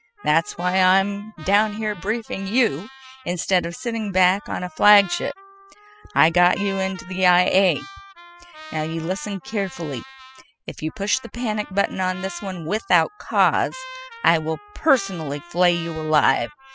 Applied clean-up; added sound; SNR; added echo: classical method spectral subtraction.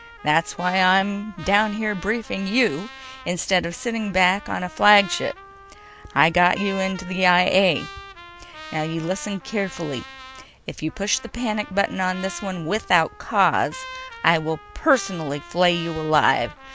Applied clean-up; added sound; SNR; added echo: none; Trumpet; 18 dB; none.